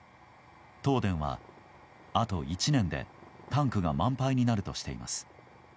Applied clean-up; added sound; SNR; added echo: none; none; none; none.